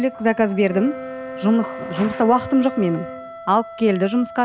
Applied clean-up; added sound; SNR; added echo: none; Wind instrument, woodwind instrument + Wind instrument, woodwind instrument; 13 dB; none.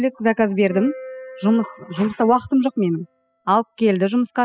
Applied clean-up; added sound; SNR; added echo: classical method spectral subtraction.